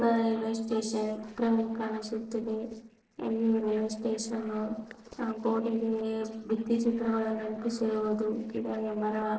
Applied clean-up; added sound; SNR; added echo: neural separator model SepFormer DNS4.